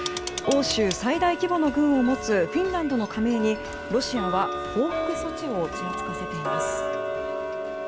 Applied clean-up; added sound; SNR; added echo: none; Tick-tock; 5 dB; none.